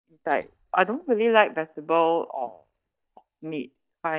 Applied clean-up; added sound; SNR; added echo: neural mask model DeepFilterNet 3.